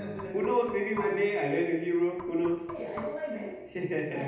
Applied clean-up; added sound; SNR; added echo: none; Knock; 18 dB; reverberation time 0.8 s.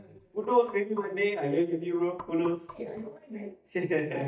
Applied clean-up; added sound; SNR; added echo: neural mask model DeepFilterNet 3.